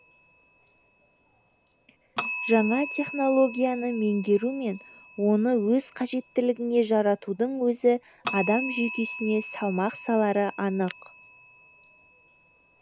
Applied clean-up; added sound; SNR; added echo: none; Bell; 7 dB; none.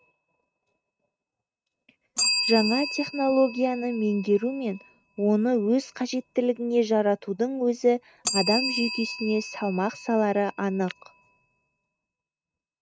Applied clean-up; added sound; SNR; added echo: neural mask model RNNoise.